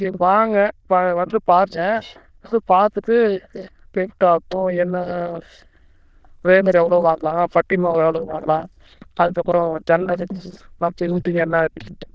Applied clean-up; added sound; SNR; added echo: neural diffusion model UNIVERSE++.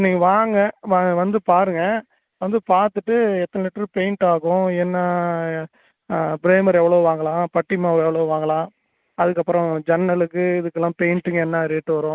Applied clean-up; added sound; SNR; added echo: none; none; none; none.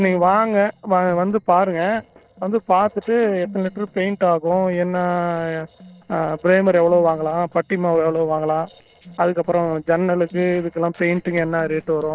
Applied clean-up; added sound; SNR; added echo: neural separator model SepFormer DNS4.